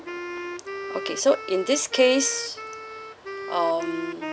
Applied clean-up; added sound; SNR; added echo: none; Wind instrument, woodwind instrument; 9 dB; none.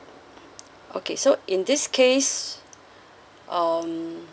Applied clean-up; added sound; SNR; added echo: none; none; none; none.